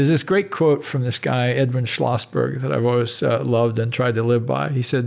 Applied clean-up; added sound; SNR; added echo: none; none; none; none.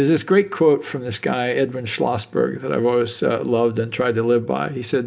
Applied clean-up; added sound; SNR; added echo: none; none; none; reverberation time 0.3 s.